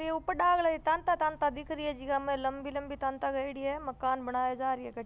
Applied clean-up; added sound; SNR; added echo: none; none; none; none.